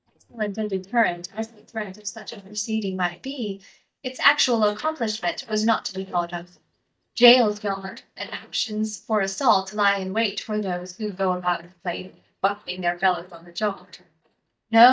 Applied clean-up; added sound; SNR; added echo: neural mask model DeepFilterNet 3.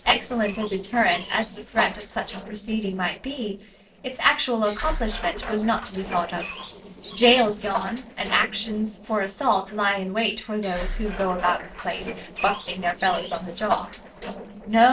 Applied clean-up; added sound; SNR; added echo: neural separator model SepFormer DNS4.